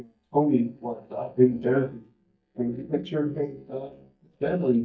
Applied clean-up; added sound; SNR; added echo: neural mask model DeepFilterNet 3.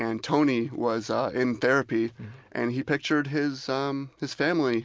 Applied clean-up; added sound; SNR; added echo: none; none; none; none.